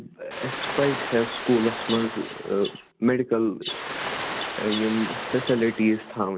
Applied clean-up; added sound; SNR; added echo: none; Bird vocalization, bird call, bird song + Ocean; 6 dB; none.